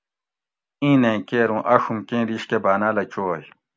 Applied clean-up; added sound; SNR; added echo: none; none; none; none.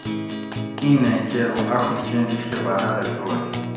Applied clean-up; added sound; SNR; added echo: none; Acoustic guitar; 4 dB; reverberation time 1.0 s.